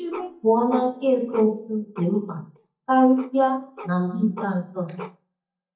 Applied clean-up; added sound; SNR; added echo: neural mask model DeepFilterNet 3.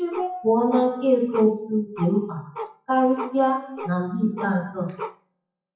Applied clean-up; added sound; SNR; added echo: classical method WPE with log-MMSE.